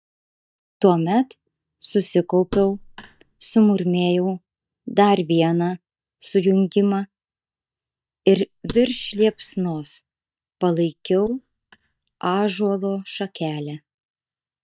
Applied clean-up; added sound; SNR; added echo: neural mask model DeepFilterNet 3.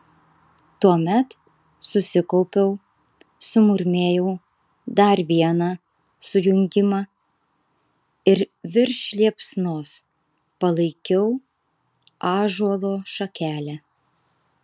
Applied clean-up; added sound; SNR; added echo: none; none; none; none.